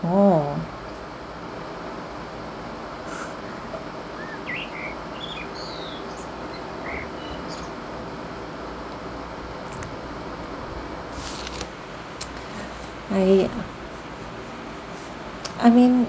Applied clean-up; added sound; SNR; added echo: none; Bird; 13 dB; none.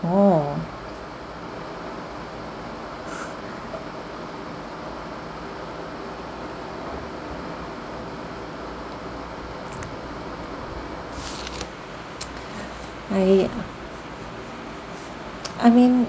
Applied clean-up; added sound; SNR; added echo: none; none; none; none.